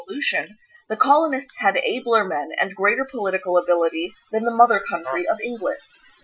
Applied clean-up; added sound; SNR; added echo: classical method Wiener filter.